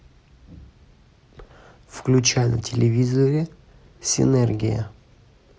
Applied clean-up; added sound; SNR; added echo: none; none; none; none.